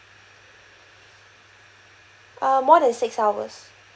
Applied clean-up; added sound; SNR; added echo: none; none; none; none.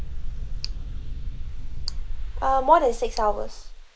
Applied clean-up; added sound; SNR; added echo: neural mask model Resemble Enhance denoiser.